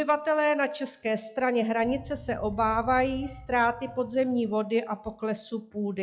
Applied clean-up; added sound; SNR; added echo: classical method log-MMSE.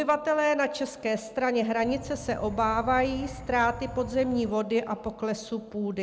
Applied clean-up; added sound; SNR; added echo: none; Insect; 13 dB; none.